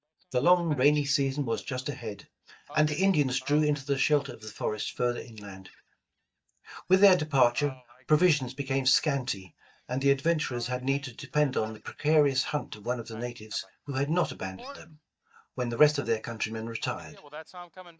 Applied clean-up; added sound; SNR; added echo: neural mask model DeepFilterNet 3.